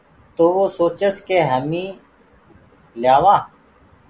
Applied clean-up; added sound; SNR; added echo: none; none; none; none.